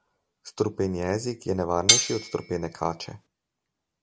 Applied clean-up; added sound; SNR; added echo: none; Cutlery, silverware; -4 dB; none.